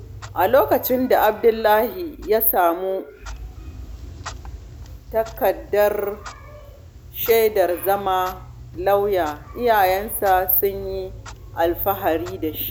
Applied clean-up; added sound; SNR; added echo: none; Clock; 17 dB; none.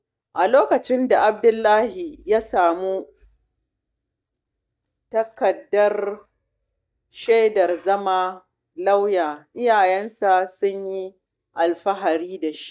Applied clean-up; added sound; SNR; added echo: neural mask model DeepFilterNet 3.